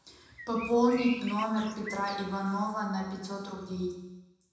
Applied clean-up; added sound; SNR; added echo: none; Bird; 13 dB; reverberation time 1.0 s.